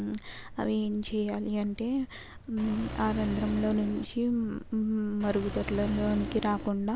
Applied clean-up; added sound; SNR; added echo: none; Engine; 7 dB; none.